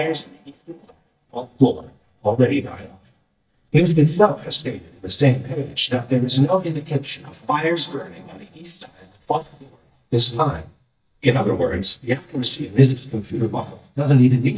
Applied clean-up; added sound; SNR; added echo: neural mask model DeepFilterNet 3.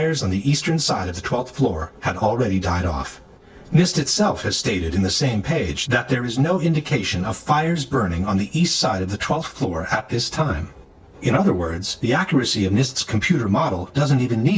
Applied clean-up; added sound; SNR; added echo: none; none; none; none.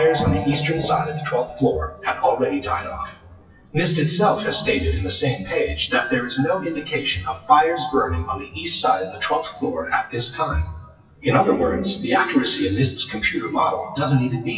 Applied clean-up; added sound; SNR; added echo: classical method WPE with log-MMSE.